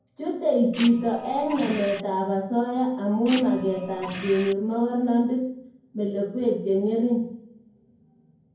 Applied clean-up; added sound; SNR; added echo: none; Printer; 11 dB; reverberation time 0.9 s.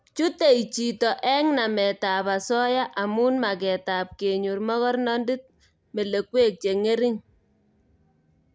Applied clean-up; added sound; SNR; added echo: none; none; none; none.